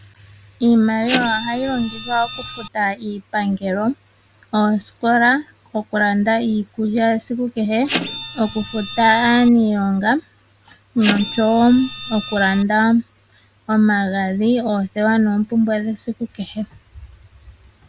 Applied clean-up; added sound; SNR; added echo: none; Printer; 9 dB; none.